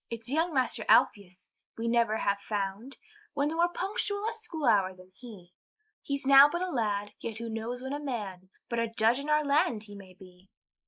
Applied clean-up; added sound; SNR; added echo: neural mask model Resemble Enhance denoiser.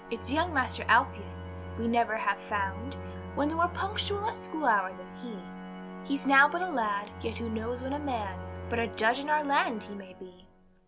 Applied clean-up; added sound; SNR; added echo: none; Bowed string instrument + Organ; 10 dB; none.